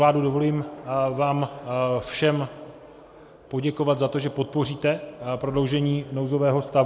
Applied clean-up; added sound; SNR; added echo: none; none; none; none.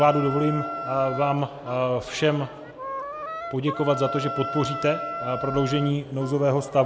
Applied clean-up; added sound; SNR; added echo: none; Wind instrument, woodwind instrument; 9 dB; none.